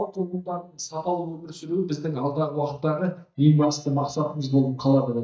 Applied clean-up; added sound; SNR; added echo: neural mask model DeepFilterNet 3.